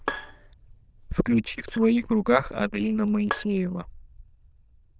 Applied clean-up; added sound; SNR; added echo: neural diffusion model UNIVERSE++.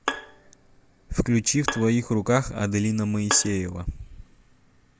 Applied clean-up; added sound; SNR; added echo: none; Bowed string instrument; 11 dB; none.